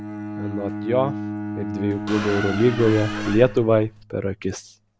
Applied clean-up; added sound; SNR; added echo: none; Bowed string instrument + Squeak; 7 dB; none.